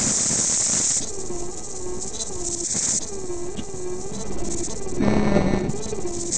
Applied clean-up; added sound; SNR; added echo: neural separator model SepFormer DNS4.